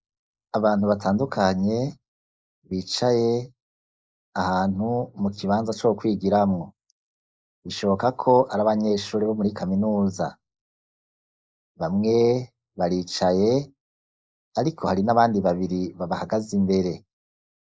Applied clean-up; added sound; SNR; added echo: neural mask model Resemble Enhance denoiser.